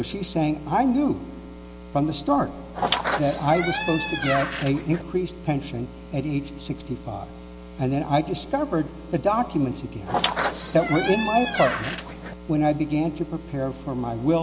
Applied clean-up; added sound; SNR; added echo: none; Squeak; 3 dB; none.